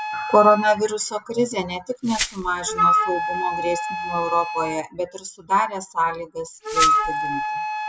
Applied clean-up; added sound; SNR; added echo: none; Wind instrument, woodwind instrument + Glass; 2 dB; none.